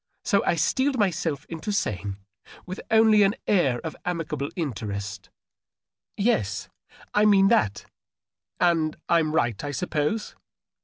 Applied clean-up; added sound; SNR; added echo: none; none; none; none.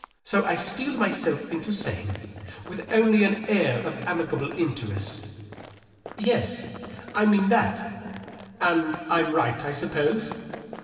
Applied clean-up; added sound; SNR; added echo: none; Run; 18 dB; reverberation time 2.7 s.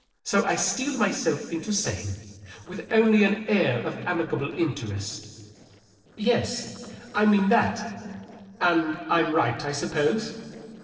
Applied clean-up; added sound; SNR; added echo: neural separator model SepFormer DNS4.